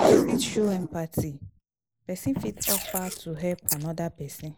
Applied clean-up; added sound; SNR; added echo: neural mask model Resemble Enhance denoiser.